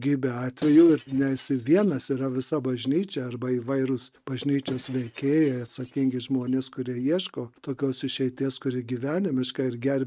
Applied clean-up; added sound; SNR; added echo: neural mask model RNNoise.